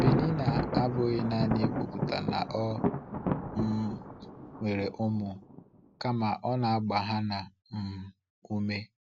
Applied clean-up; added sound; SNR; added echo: none; Thunder; 2 dB; none.